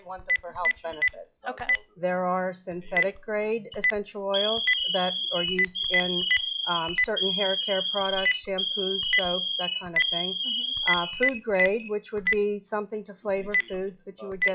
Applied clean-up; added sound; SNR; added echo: classical method log-MMSE.